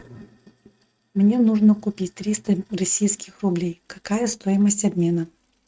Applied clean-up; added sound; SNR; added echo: neural mask model RNNoise.